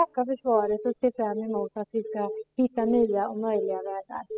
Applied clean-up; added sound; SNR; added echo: classical method spectral subtraction.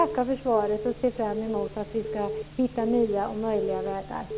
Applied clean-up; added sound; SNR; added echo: none; Alarm / Keyboard (musical); 7 dB; none.